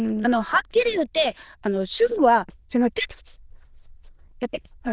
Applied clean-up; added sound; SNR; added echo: neural diffusion model UNIVERSE++.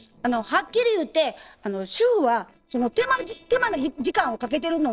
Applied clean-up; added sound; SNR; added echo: neural separator model SepFormer DNS4.